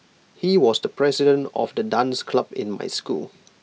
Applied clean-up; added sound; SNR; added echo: none; none; none; none.